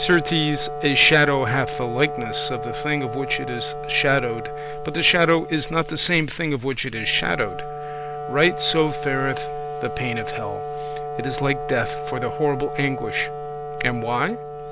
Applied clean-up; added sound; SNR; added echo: none; Wind instrument, woodwind instrument; 7 dB; none.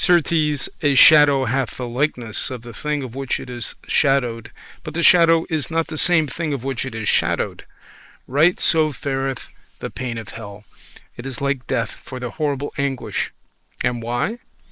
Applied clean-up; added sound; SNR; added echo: neural mask model Resemble Enhance denoiser.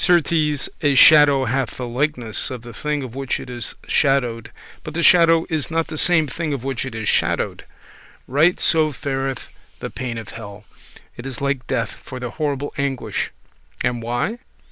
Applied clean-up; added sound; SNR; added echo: none; none; none; none.